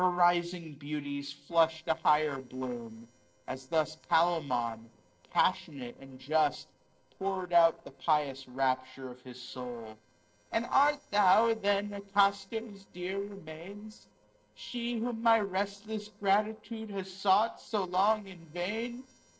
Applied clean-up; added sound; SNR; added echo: neural separator model SepFormer DNS4.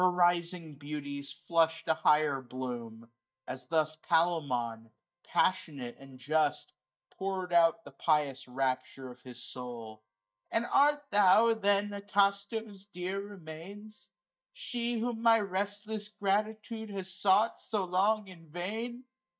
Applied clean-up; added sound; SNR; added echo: neural mask model DeepFilterNet 3.